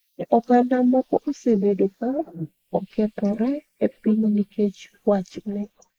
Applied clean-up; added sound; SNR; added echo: neural mask model Resemble Enhance denoiser.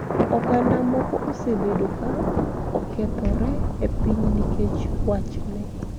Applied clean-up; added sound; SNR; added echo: none; Thunder; -3 dB; none.